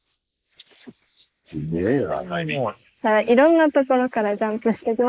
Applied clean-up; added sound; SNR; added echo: neural mask model Resemble Enhance denoiser.